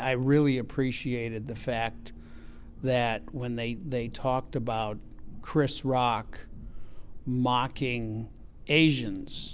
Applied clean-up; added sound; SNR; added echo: none; none; none; none.